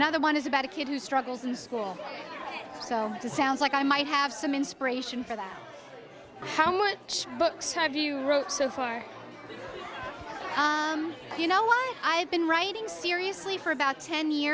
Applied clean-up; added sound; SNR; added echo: none; none; none; none.